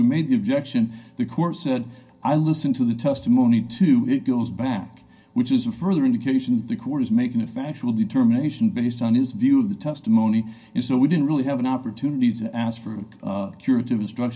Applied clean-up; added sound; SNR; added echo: none; none; none; reverberation time 0.3 s.